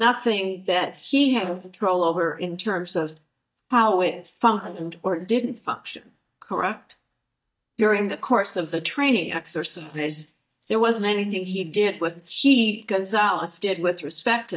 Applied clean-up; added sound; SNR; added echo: neural mask model DeepFilterNet 3.